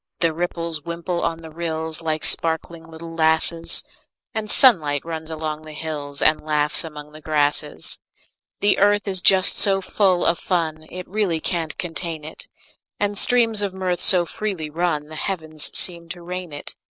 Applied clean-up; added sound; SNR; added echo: neural mask model Resemble Enhance denoiser.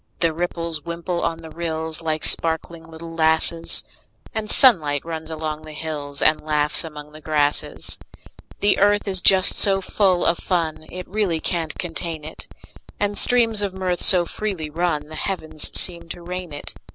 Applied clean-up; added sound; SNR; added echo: none; Alarm; 16 dB; none.